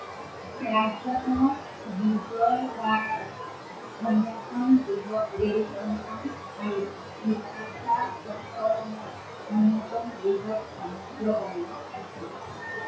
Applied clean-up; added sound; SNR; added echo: classical method WPE with log-MMSE.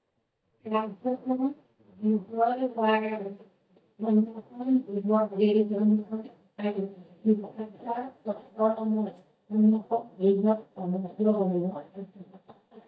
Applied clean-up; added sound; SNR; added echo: neural mask model DeepFilterNet 3.